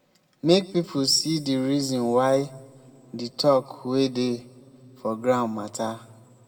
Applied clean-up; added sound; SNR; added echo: none; none; none; reverberation time 1.4 s.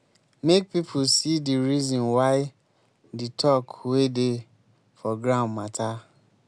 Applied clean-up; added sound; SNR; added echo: none; none; none; none.